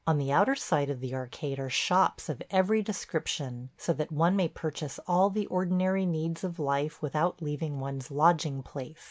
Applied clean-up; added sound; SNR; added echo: none; none; none; none.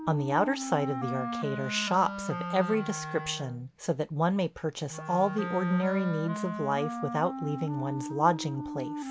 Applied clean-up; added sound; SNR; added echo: none; Wind instrument, woodwind instrument; 7 dB; none.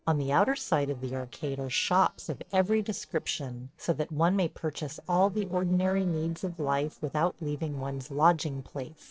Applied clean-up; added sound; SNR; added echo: neural separator model SepFormer DNS4.